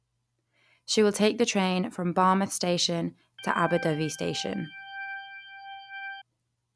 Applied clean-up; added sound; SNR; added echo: none; Organ; 12 dB; none.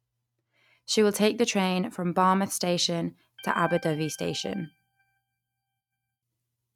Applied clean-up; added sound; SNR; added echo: neural mask model RNNoise.